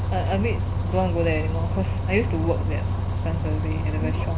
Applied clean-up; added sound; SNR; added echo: none; Bus; -4 dB; none.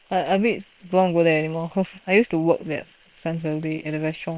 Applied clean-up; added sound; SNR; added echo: neural separator model SepFormer WHAM!.